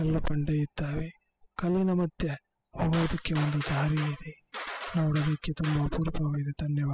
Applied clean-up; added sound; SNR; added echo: classical method spectral subtraction.